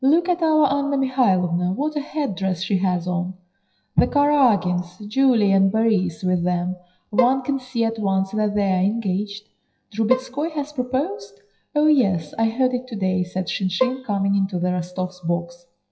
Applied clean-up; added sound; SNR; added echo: classical method WPE with log-MMSE.